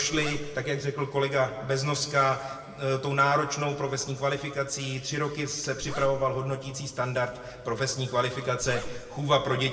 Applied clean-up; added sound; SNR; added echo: none; Zipper (clothing); 9 dB; reverberation time 1.4 s.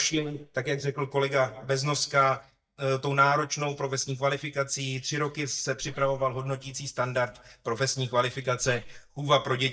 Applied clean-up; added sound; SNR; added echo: neural mask model DeepFilterNet 3.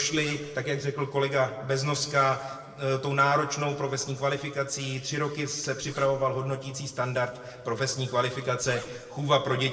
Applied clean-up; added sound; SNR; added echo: neural separator model SepFormer DNS4.